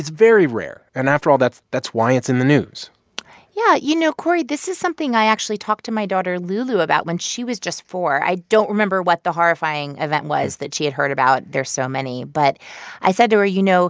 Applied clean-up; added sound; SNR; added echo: none; none; none; none.